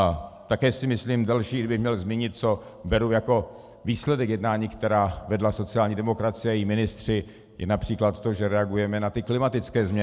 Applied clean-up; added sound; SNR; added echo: none; none; none; none.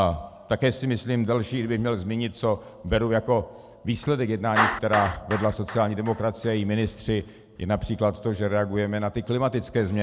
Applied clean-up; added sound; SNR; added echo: none; Clapping; 11 dB; none.